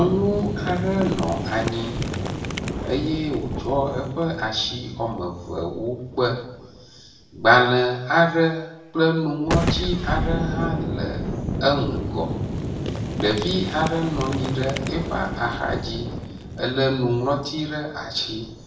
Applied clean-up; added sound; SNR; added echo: none; Boom; 5 dB; reverberation time 0.8 s.